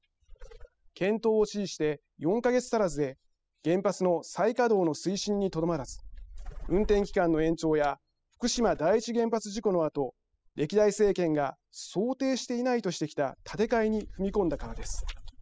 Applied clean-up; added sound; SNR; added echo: classical method spectral subtraction.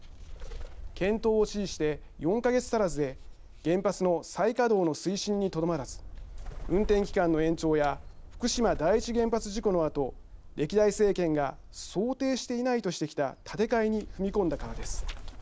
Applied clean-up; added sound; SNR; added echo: none; Bird; 12 dB; none.